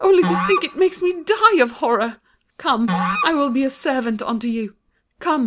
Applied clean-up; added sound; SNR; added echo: none; Musical instrument; 8 dB; none.